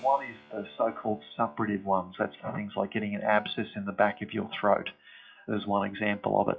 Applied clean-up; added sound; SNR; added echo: classical method WPE with log-MMSE.